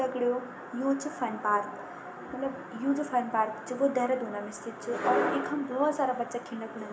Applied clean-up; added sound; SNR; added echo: none; none; none; reverberation time 0.4 s.